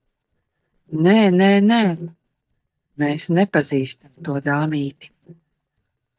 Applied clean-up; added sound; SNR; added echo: neural mask model DeepFilterNet 3.